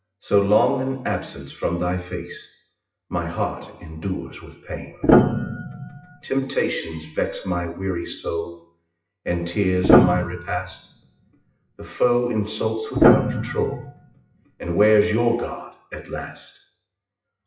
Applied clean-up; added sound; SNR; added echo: classical method WPE with log-MMSE.